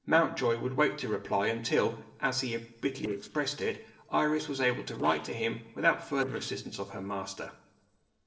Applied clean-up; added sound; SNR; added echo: neural separator model SepFormer DNS4.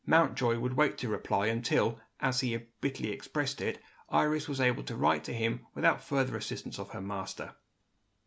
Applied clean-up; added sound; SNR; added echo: none; none; none; none.